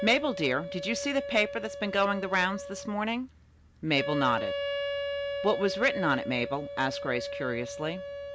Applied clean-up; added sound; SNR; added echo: none; Wind instrument, woodwind instrument; 6 dB; none.